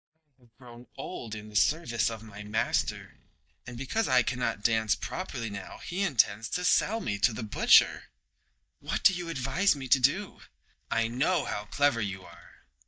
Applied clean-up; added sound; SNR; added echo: neural mask model DeepFilterNet 3.